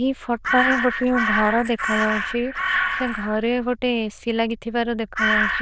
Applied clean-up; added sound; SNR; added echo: neural diffusion model UNIVERSE++.